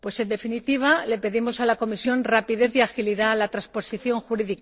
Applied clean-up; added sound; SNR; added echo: neural separator model SepFormer DNS4.